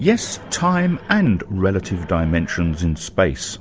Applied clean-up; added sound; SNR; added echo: none; none; none; none.